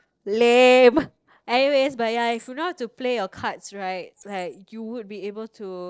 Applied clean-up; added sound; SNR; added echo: neural separator model SepFormer DNS4.